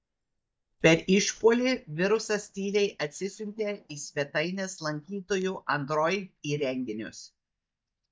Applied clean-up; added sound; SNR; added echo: neural mask model DeepFilterNet 3.